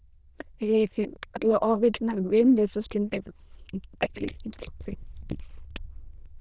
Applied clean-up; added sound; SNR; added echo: neural diffusion model UNIVERSE++.